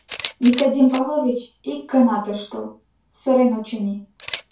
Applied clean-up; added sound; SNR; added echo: none; Camera; 13 dB; reverberation time 0.3 s.